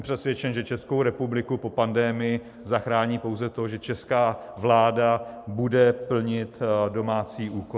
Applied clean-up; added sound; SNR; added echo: none; none; none; none.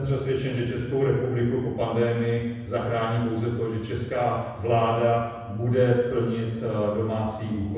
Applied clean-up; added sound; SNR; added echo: none; none; none; reverberation time 1.1 s.